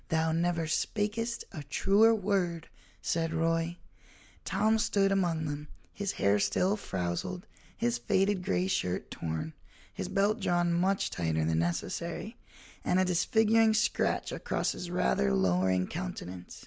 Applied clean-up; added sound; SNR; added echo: none; none; none; none.